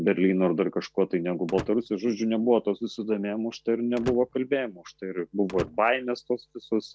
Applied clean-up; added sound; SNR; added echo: none; Slam / Wood; 17 dB; none.